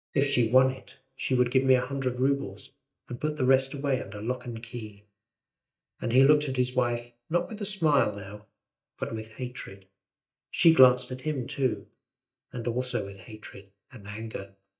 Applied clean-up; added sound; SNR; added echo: neural mask model DeepFilterNet 3.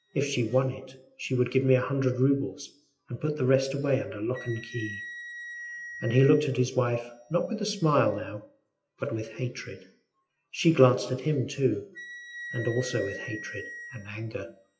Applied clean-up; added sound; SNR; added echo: classical method WPE with log-MMSE.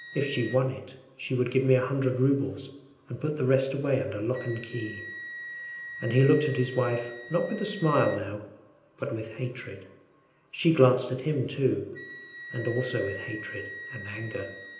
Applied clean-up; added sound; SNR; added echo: none; Wind instrument, woodwind instrument; 16 dB; reverberation time 0.8 s.